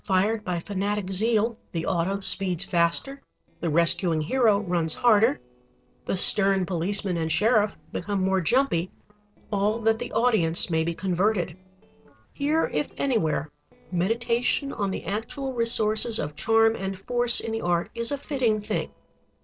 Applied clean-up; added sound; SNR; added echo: neural separator model SepFormer DNS4.